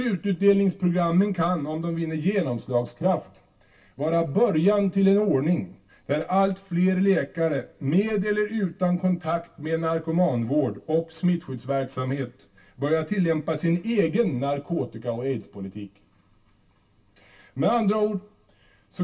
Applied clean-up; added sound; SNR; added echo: none; none; none; reverberation time 0.1 s.